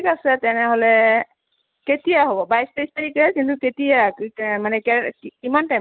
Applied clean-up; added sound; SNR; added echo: none; none; none; none.